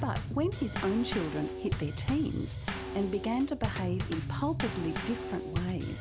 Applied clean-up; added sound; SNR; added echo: none; Bass drum / Snare drum / Drum kit; 2 dB; none.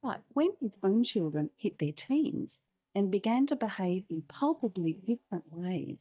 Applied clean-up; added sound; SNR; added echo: neural mask model DeepFilterNet 3.